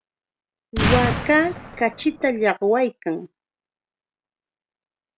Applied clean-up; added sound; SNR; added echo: none; Explosion; 1 dB; none.